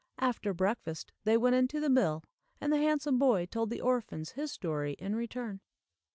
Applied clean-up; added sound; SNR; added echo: none; none; none; none.